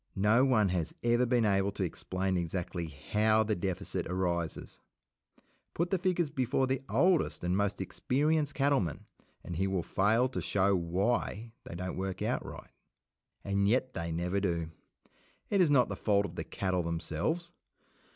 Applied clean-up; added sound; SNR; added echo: none; none; none; none.